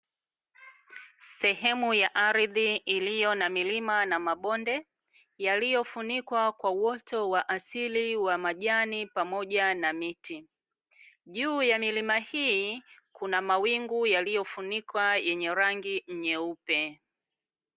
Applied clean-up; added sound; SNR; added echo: none; none; none; none.